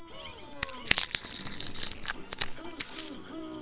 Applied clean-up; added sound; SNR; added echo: neural separator model SepFormer WHAMR!.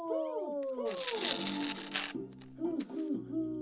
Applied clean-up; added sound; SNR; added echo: none; Tearing; 7 dB; reverberation time 0.3 s.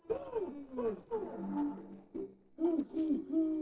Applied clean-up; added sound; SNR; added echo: neural separator model SepFormer DNS4.